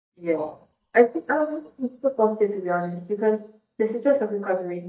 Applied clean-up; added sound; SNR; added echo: neural mask model DeepFilterNet 3.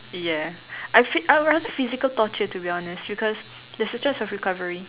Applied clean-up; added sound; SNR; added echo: none; none; none; none.